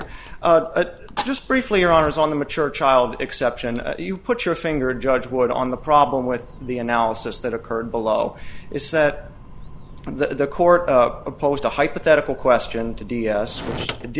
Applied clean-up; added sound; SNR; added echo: none; Fire; 18 dB; none.